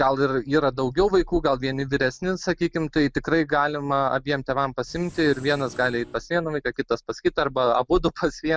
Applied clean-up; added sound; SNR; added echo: none; Engine; 20 dB; none.